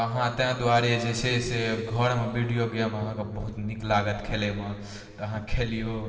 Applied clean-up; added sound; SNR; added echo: neural separator model SepFormer DNS4.